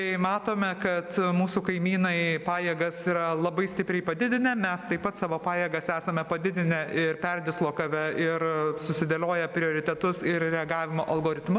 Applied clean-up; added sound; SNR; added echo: none; none; none; none.